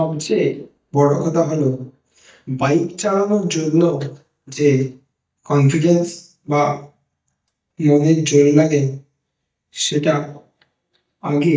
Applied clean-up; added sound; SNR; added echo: neural mask model DeepFilterNet 3.